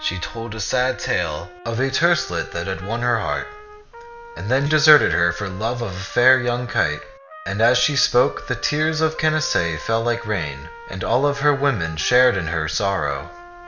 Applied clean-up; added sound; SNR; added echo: none; Trumpet; 18 dB; none.